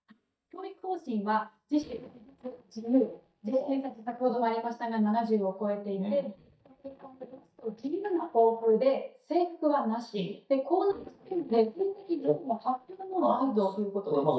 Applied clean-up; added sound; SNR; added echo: neural mask model DeepFilterNet 3.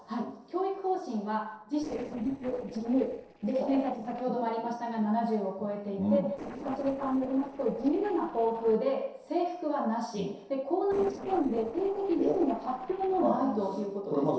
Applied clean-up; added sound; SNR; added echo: neural separator model SepFormer DNS4.